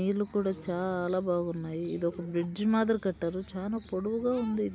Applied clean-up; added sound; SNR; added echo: none; none; none; none.